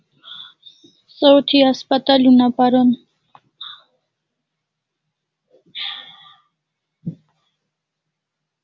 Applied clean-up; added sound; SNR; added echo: none; none; none; none.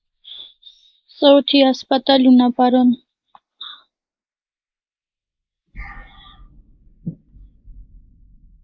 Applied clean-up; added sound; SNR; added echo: neural mask model Resemble Enhance denoiser.